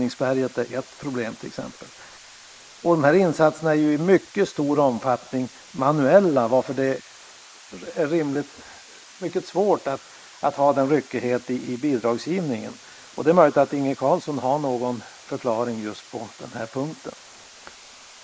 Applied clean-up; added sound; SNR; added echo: neural mask model Resemble Enhance denoiser.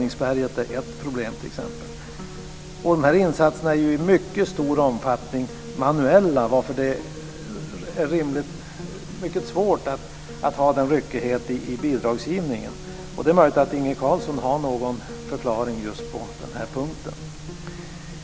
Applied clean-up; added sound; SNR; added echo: none; Piano; 17 dB; none.